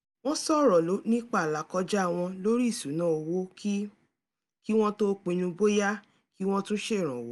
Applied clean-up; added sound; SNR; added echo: none; none; none; none.